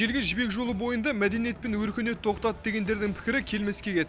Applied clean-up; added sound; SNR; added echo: none; none; none; none.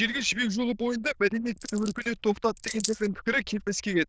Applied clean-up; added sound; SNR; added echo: neural diffusion model UNIVERSE++.